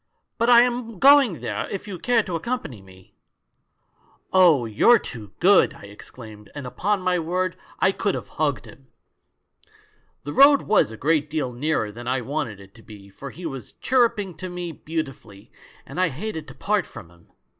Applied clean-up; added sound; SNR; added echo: none; none; none; none.